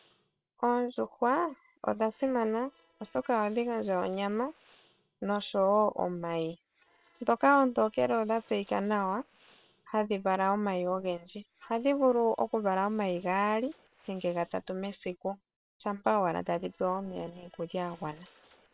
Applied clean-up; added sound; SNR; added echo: neural separator model SepFormer WHAM!.